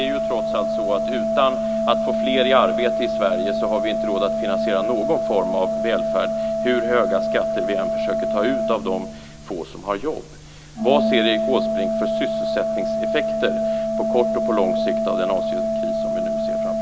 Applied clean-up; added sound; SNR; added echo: none; Organ; -2 dB; none.